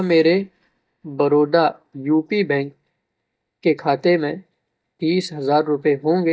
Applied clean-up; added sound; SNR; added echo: neural mask model DeepFilterNet 3.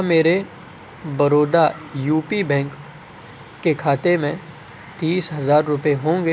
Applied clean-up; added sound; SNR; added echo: none; none; none; none.